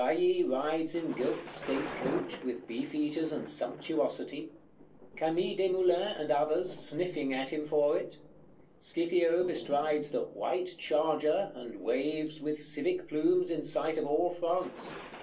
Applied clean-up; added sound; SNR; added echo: none; Thunder; 16 dB; reverberation time 0.3 s.